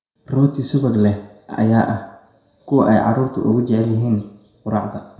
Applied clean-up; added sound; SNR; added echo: none; none; none; reverberation time 0.5 s.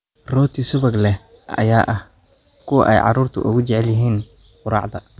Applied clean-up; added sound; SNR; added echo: none; none; none; none.